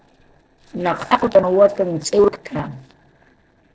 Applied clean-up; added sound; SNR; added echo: neural separator model SepFormer DNS4.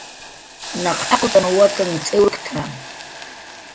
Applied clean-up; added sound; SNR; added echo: none; Hiss; 10 dB; none.